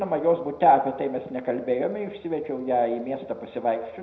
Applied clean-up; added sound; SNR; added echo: none; none; none; reverberation time 0.6 s.